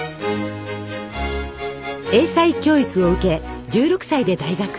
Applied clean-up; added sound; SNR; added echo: none; none; none; none.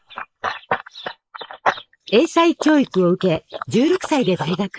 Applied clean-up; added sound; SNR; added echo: neural mask model Resemble Enhance denoiser.